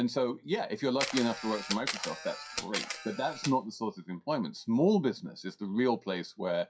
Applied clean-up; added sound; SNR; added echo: classical method WPE with log-MMSE.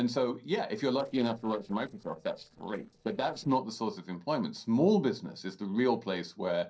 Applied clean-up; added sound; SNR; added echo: neural separator model SepFormer DNS4.